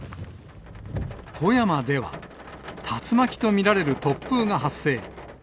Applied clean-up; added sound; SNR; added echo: none; none; none; none.